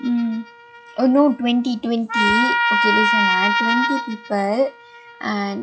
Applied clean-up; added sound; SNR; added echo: classical method log-MMSE.